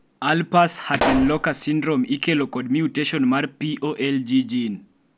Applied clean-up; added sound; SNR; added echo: none; Explosion; 6 dB; none.